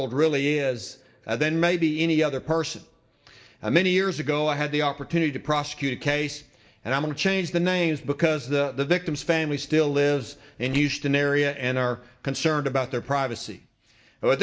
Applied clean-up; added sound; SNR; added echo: neural mask model DeepFilterNet 3.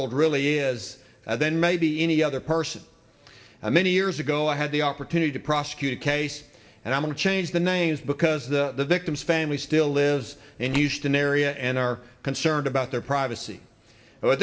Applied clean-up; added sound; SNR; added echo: none; Slam; 20 dB; reverberation time 0.6 s.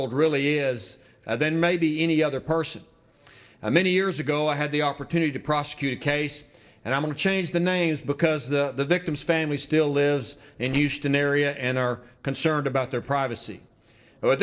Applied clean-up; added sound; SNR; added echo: neural separator model SepFormer DNS4.